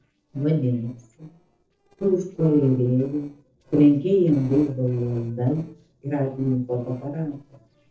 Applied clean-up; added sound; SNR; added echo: neural separator model SepFormer DNS4.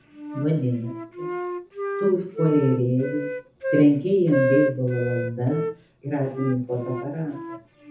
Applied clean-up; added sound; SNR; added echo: none; Wind instrument, woodwind instrument; 5 dB; reverberation time 0.5 s.